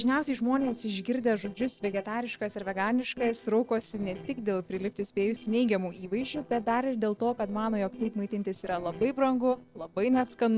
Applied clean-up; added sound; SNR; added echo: neural separator model SepFormer DNS4.